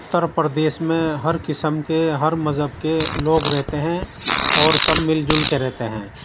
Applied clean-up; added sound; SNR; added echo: none; Fart; 3 dB; none.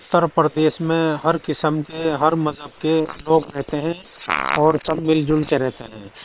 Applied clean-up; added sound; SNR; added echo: neural separator model SepFormer WHAM!.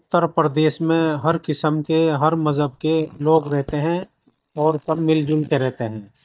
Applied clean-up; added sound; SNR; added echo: neural mask model DeepFilterNet 3.